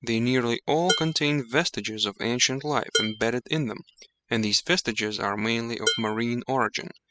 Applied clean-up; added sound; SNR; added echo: classical method spectral subtraction.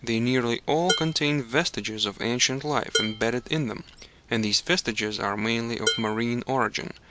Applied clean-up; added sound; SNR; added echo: none; Dishes, pots, and pans; 6 dB; none.